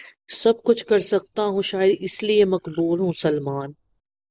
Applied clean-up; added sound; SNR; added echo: neural separator model SepFormer DNS4.